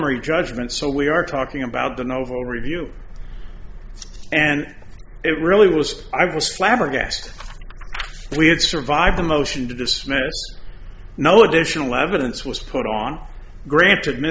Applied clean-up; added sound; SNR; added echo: none; none; none; none.